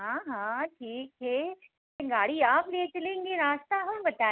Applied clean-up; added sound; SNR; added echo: none; none; none; none.